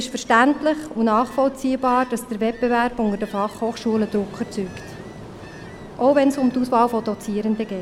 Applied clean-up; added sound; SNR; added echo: none; Ocean; 18 dB; none.